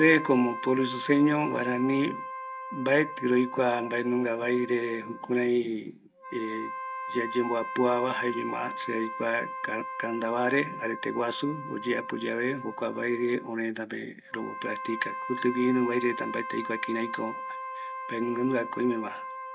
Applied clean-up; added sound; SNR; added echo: none; Wind instrument, woodwind instrument; 9 dB; none.